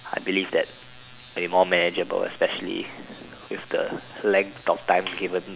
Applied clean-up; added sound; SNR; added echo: none; none; none; none.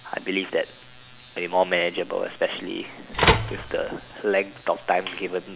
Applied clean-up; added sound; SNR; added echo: none; Telephone; -3 dB; none.